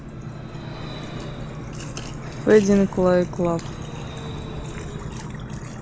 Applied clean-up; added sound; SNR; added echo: none; Vehicle; 13 dB; none.